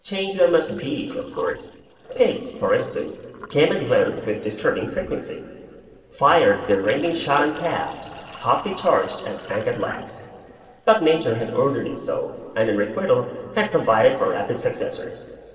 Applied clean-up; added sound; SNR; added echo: neural separator model SepFormer DNS4.